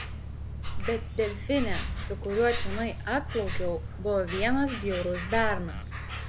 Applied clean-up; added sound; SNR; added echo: none; Insect; 2 dB; none.